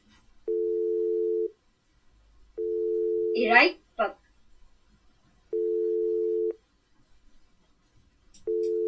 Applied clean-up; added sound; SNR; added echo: none; Telephone; -2 dB; reverberation time 0.1 s.